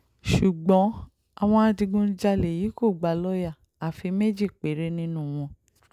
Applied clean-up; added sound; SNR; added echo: none; none; none; none.